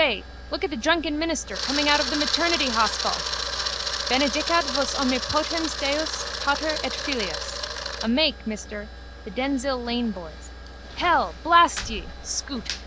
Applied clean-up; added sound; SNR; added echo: none; Camera; 5 dB; none.